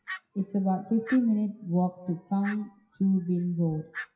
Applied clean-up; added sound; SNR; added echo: classical method WPE with log-MMSE.